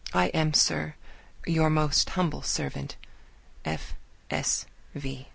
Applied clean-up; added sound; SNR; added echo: none; none; none; none.